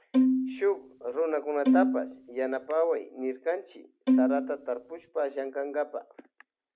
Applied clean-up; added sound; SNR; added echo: none; Bowed string instrument; -4 dB; none.